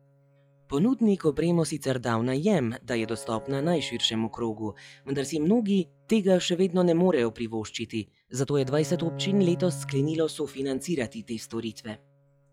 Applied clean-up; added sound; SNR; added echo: classical method log-MMSE.